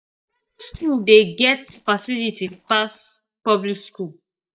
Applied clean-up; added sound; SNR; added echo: neural mask model DeepFilterNet 3.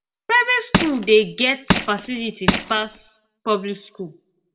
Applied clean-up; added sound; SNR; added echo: none; Crushing; 1 dB; reverberation time 0.3 s.